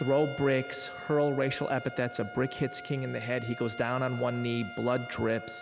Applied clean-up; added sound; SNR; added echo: none; Trumpet; 14 dB; none.